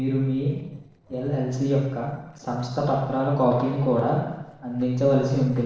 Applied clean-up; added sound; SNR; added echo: neural separator model SepFormer DNS4.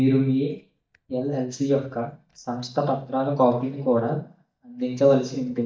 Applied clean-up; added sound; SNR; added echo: neural mask model DeepFilterNet 3.